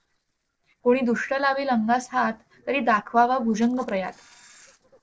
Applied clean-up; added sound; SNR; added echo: neural separator model SepFormer DNS4.